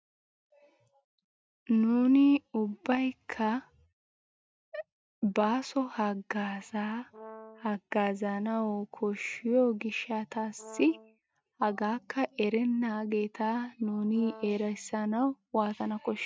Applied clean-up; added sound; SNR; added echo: neural mask model RNNoise.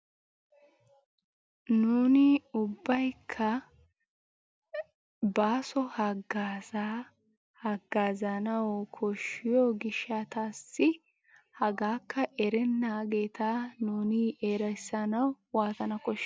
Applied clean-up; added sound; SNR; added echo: none; none; none; none.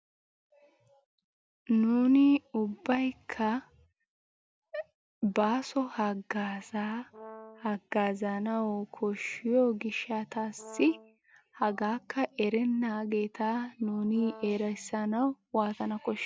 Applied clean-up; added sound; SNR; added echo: none; Brass instrument; 19 dB; none.